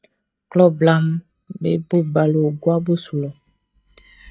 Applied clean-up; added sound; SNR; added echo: neural mask model DeepFilterNet 3.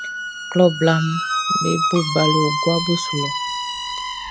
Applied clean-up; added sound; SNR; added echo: none; Squeak; 2 dB; none.